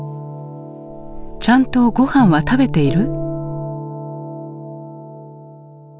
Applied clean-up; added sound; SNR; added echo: none; none; none; none.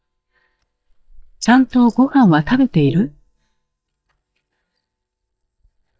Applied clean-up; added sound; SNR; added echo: neural mask model DeepFilterNet 3.